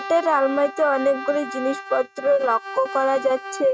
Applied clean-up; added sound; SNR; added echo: neural mask model RNNoise.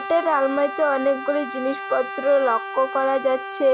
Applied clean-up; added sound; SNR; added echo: none; Brass instrument; 10 dB; none.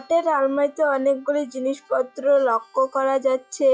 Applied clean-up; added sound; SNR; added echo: classical method log-MMSE.